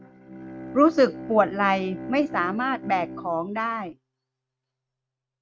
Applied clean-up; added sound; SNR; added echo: neural mask model RNNoise.